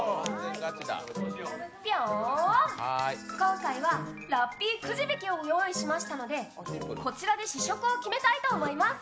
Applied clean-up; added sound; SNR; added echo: none; none; none; none.